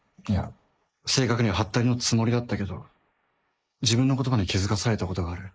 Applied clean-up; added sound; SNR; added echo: neural mask model Resemble Enhance denoiser.